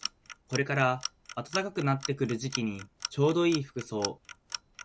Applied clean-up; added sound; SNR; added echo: none; Clock; 11 dB; none.